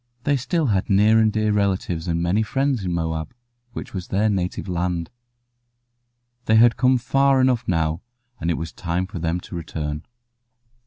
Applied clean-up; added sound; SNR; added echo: none; none; none; none.